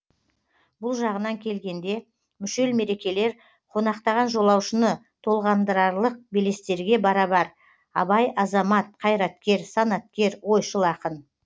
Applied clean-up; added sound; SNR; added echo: none; none; none; none.